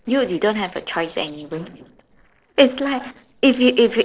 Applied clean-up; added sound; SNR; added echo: neural separator model SepFormer DNS4.